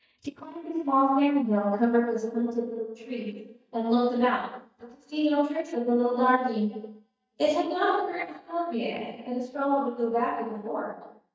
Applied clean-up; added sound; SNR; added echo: neural mask model DeepFilterNet 3.